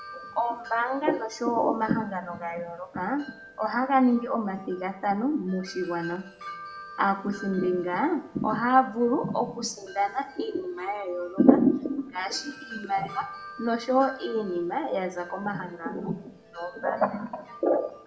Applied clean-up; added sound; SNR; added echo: none; Wind chime; 18 dB; reverberation time 0.7 s.